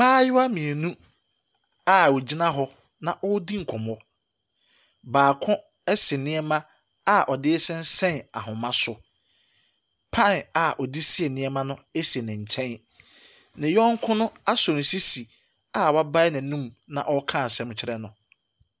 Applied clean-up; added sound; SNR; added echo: none; none; none; none.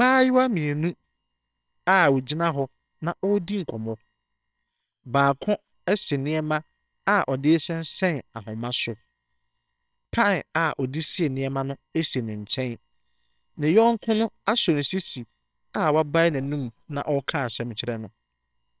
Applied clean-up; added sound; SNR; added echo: neural separator model SepFormer WHAMR!.